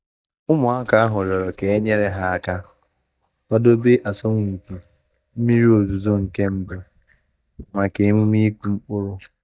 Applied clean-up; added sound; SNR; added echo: neural mask model DeepFilterNet 3.